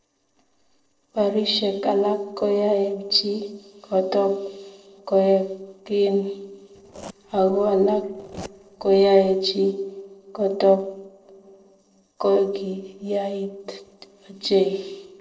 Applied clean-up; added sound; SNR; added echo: neural separator model SepFormer DNS4.